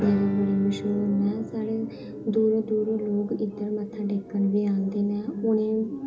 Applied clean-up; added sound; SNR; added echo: none; Guitar; 14 dB; reverberation time 0.2 s.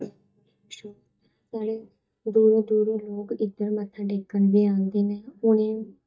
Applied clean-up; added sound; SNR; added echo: neural mask model DeepFilterNet 3.